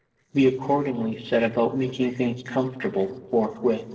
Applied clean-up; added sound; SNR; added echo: neural separator model SepFormer DNS4.